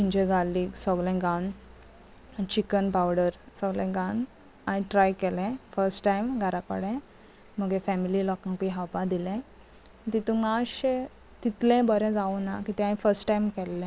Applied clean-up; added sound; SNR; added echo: none; none; none; none.